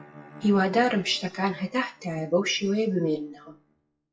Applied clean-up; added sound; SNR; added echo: classical method WPE with log-MMSE.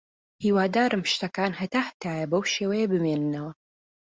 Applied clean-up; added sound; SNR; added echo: none; none; none; none.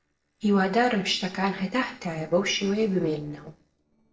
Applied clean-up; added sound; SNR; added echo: neural separator model SepFormer DNS4.